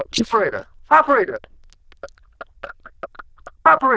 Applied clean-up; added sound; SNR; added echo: neural diffusion model UNIVERSE++.